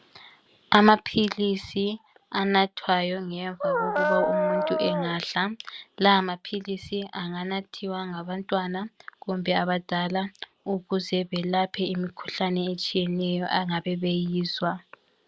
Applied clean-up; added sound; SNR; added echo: none; Dog; -1 dB; none.